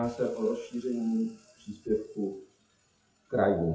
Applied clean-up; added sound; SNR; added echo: classical method WPE with log-MMSE.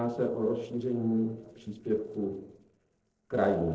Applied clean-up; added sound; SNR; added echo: neural separator model SepFormer DNS4.